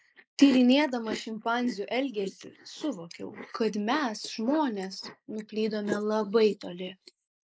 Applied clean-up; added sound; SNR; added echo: neural mask model Resemble Enhance denoiser.